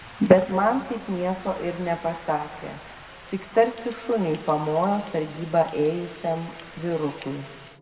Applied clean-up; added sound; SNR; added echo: none; Rain; 19 dB; reverberation time 1.7 s.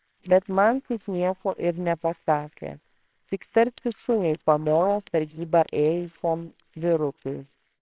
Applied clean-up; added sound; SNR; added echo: neural separator model SepFormer WHAMR!.